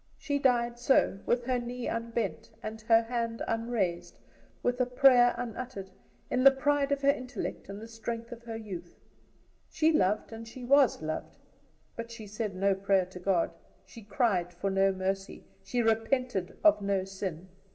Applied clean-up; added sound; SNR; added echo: none; none; none; reverberation time 0.3 s.